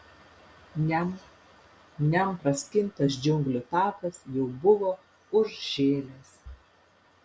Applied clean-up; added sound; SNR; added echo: none; none; none; none.